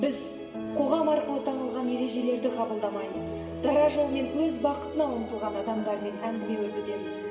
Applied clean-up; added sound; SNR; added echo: none; none; none; reverberation time 2.1 s.